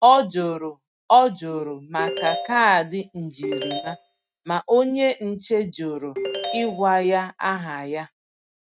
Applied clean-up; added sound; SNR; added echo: neural mask model RNNoise.